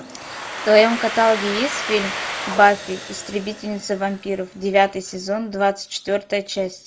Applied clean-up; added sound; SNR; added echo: none; Domestic sounds, home sounds; 11 dB; none.